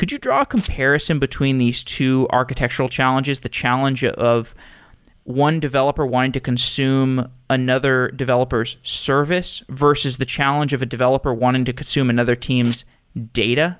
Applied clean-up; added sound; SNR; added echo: none; Domestic sounds, home sounds; 19 dB; none.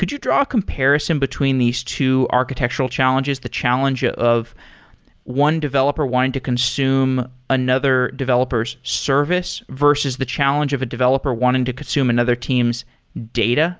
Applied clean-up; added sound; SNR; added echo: none; none; none; none.